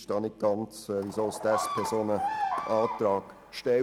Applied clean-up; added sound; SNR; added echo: none; Bird vocalization, bird call, bird song; 5 dB; none.